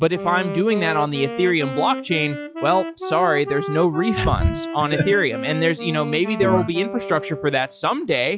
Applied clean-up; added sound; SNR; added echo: classical method log-MMSE.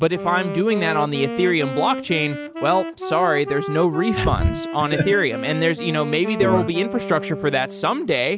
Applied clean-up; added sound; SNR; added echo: none; Wind instrument, woodwind instrument; 8 dB; none.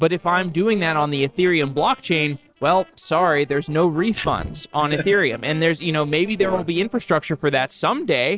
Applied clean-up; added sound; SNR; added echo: neural separator model SepFormer DNS4.